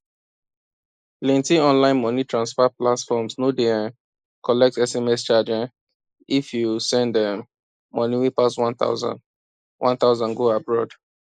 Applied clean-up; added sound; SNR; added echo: neural mask model Resemble Enhance denoiser.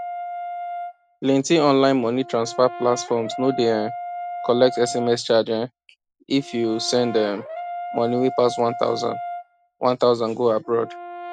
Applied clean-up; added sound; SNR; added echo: none; Brass instrument; 11 dB; none.